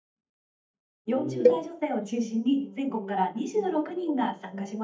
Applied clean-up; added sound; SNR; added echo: neural mask model DeepFilterNet 3.